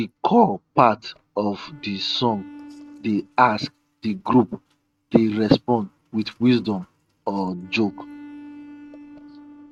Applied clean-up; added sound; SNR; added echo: neural mask model RNNoise.